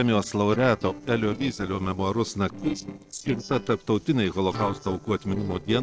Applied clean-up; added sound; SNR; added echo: neural separator model SepFormer DNS4.